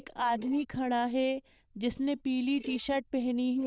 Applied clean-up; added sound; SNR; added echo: neural diffusion model UNIVERSE++.